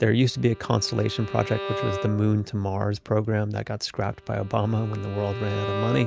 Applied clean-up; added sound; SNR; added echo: none; Bowed string instrument; 11 dB; none.